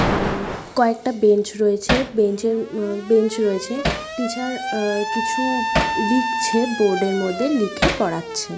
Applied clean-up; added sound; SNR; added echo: none; Alarm + Hammer; 4 dB; none.